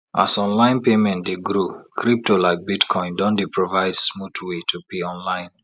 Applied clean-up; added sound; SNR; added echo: none; none; none; none.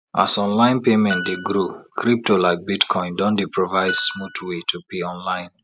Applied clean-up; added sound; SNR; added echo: none; Piano; 11 dB; none.